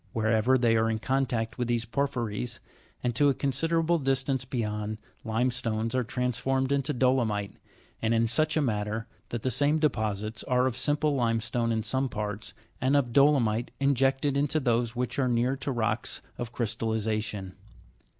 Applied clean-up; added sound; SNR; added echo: none; none; none; none.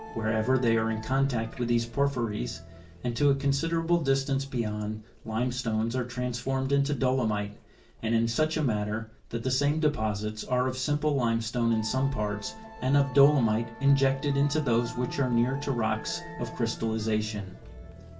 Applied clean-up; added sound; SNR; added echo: none; Musical instrument; 17 dB; reverberation time 0.2 s.